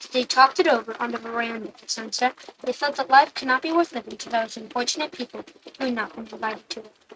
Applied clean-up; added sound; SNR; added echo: neural mask model RNNoise.